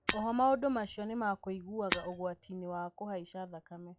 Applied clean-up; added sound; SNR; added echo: classical method log-MMSE.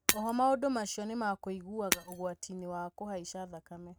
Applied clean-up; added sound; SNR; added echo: neural mask model RNNoise.